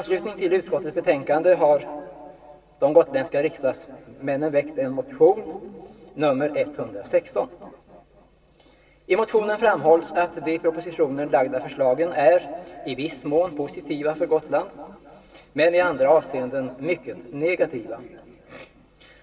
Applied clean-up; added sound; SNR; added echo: none; none; none; reverberation time 2.6 s.